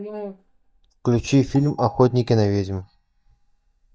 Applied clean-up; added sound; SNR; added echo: neural mask model DeepFilterNet 3.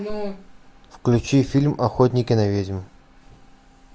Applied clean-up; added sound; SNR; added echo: none; none; none; none.